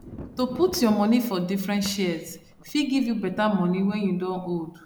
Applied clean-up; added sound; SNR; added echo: none; Drawer open or close + Thunder; 20 dB; none.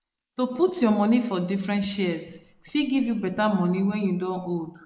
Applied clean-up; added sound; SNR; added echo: neural mask model Resemble Enhance denoiser.